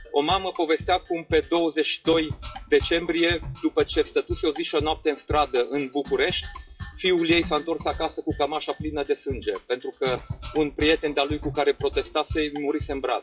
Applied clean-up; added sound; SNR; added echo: classical method WPE with log-MMSE.